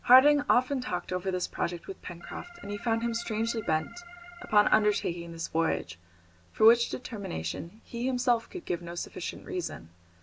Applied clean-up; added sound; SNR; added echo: none; Organ; 17 dB; none.